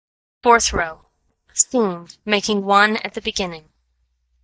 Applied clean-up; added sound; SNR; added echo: neural mask model DeepFilterNet 3.